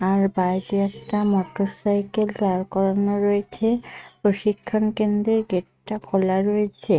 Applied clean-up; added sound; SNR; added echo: neural mask model RNNoise.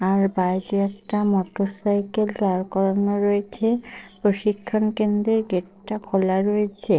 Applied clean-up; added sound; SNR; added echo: neural separator model SepFormer DNS4.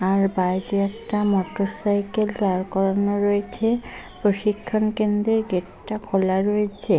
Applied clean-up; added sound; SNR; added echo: none; none; none; none.